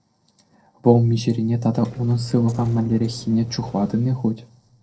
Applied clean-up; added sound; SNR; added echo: neural separator model SepFormer DNS4.